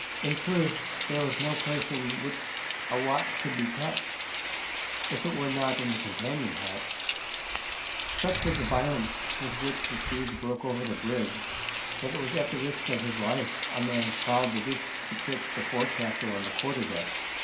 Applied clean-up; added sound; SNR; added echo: none; Rain; 0 dB; reverberation time 0.5 s.